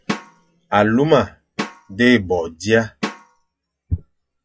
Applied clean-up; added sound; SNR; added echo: classical method log-MMSE.